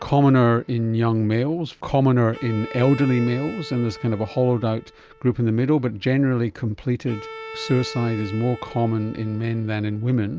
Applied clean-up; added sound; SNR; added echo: none; Bowed string instrument; 18 dB; none.